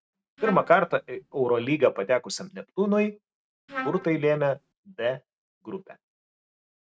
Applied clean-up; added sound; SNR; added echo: neural mask model RNNoise.